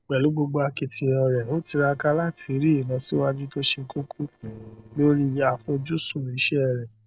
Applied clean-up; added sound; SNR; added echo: neural separator model SepFormer DNS4.